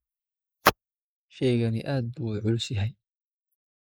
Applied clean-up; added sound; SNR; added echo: neural mask model Resemble Enhance denoiser.